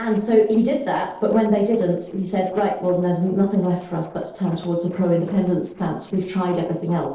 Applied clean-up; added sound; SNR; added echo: neural separator model SepFormer DNS4.